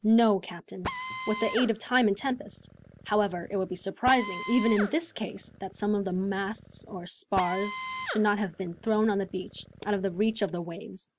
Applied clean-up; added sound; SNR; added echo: none; Drill; 11 dB; none.